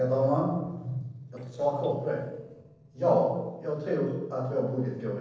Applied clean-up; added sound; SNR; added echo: neural separator model SepFormer DNS4.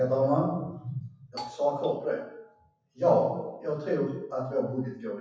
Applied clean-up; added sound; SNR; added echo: classical method WPE with log-MMSE.